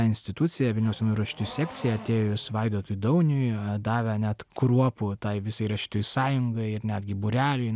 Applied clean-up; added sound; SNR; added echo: none; Race car, auto racing / Accelerating, revving, vroom; 19 dB; none.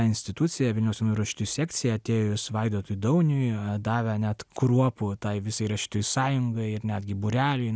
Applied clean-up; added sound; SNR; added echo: none; none; none; none.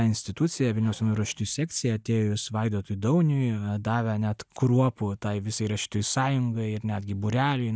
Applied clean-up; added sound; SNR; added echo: neural mask model DeepFilterNet 3.